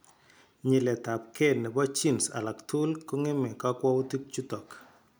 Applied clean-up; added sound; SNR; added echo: none; none; none; none.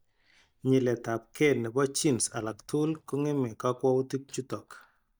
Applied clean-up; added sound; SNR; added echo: neural mask model DeepFilterNet 3.